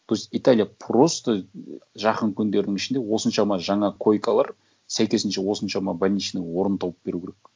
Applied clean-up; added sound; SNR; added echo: none; none; none; none.